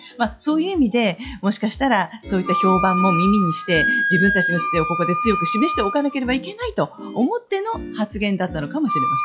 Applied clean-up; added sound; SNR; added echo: classical method log-MMSE.